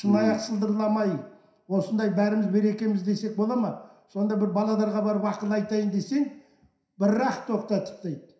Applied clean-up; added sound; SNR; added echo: none; none; none; reverberation time 0.7 s.